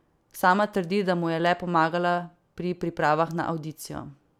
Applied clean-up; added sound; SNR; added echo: none; none; none; none.